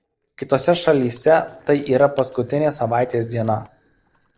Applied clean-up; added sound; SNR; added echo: neural separator model SepFormer DNS4.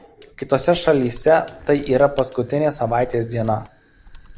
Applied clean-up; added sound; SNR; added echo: none; Mechanisms + Fire; 19 dB; none.